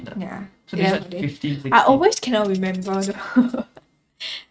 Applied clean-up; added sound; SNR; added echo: neural mask model RNNoise.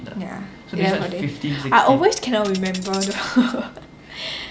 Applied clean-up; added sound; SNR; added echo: none; Tambourine; 13 dB; none.